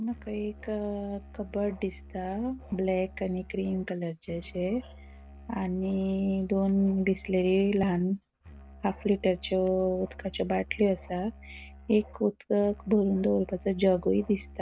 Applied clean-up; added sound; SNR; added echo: none; Musical instrument; 19 dB; none.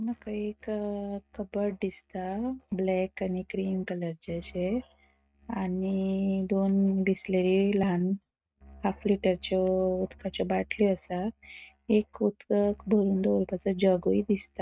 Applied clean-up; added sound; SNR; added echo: neural mask model RNNoise.